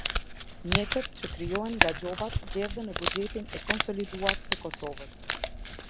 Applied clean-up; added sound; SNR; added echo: none; Crumpling, crinkling; -3 dB; none.